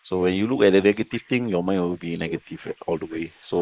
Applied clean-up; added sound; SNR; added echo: neural mask model Resemble Enhance denoiser.